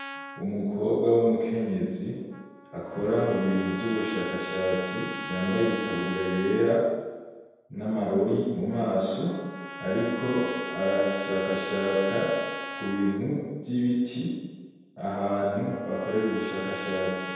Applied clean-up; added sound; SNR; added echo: none; Trumpet; 11 dB; reverberation time 1.2 s.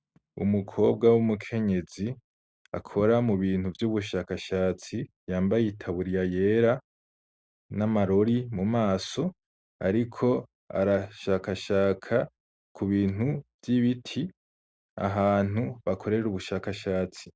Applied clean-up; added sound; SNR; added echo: none; none; none; none.